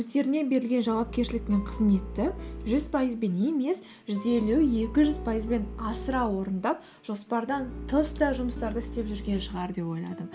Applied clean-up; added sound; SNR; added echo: none; Bowed string instrument; 12 dB; none.